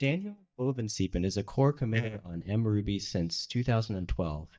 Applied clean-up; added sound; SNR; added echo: neural mask model DeepFilterNet 3.